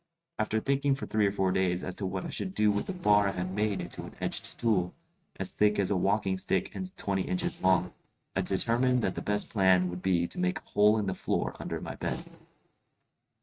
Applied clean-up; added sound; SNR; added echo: neural mask model RNNoise.